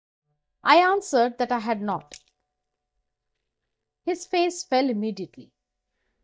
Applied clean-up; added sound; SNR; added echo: neural mask model DeepFilterNet 3.